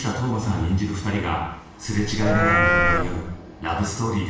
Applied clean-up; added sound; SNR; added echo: none; Livestock, farm animals, working animals; -3 dB; reverberation time 0.7 s.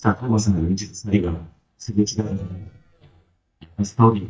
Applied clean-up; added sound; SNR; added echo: neural mask model DeepFilterNet 3.